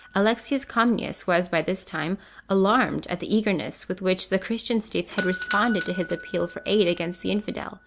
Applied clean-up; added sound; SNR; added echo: none; Doorbell; 14 dB; none.